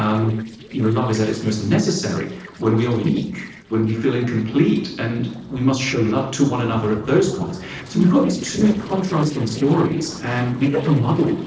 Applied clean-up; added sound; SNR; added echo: neural separator model SepFormer DNS4.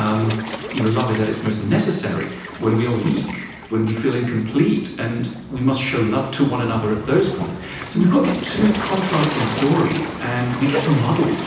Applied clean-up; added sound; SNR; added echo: none; Waves, surf; 10 dB; reverberation time 0.9 s.